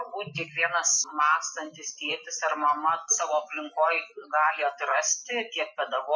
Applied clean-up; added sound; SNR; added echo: classical method Wiener filter.